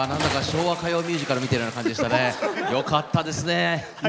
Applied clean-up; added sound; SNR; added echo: none; Bathtub (filling or washing) / Splash, splatter; 11 dB; none.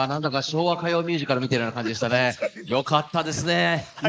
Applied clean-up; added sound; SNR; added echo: neural mask model Resemble Enhance denoiser.